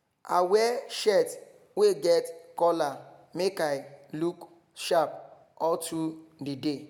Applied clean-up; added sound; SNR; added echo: none; none; none; none.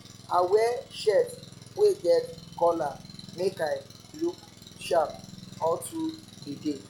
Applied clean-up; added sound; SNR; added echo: classical method log-MMSE.